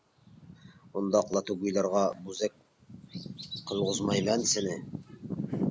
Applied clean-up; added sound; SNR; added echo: none; Bird vocalization, bird call, bird song; 7 dB; none.